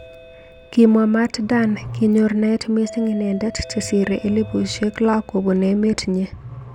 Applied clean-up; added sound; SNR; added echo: none; Growling + Doorbell; 18 dB; none.